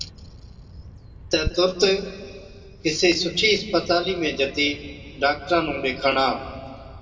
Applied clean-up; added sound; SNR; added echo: none; Bird vocalization, bird call, bird song; 15 dB; reverberation time 1.8 s.